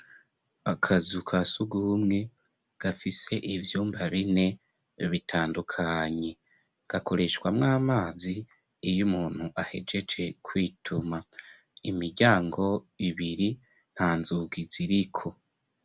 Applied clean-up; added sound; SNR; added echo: none; none; none; none.